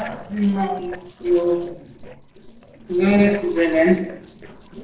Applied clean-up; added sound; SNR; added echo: neural separator model SepFormer DNS4.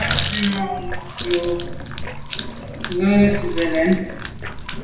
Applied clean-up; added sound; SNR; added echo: none; Water tap, faucet; 4 dB; reverberation time 0.9 s.